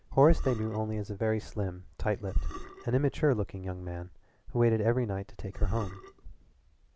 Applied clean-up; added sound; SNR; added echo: none; Burping, eructation; 2 dB; none.